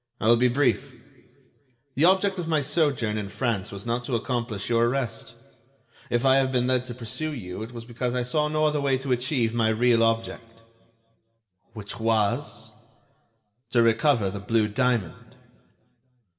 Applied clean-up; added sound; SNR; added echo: none; none; none; reverberation time 1.3 s.